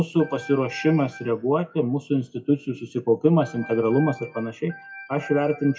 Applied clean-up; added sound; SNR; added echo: classical method WPE with log-MMSE.